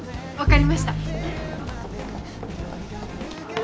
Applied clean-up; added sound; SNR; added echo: none; Bowed string instrument; -4 dB; none.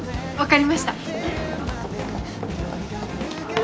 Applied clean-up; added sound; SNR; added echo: none; none; none; none.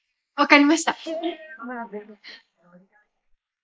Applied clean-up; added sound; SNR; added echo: neural mask model Resemble Enhance denoiser.